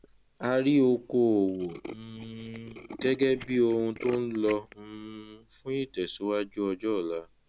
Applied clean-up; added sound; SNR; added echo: none; Tools; 19 dB; none.